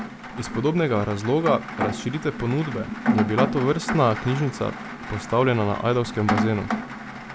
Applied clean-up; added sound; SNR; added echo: none; Rain; 5 dB; none.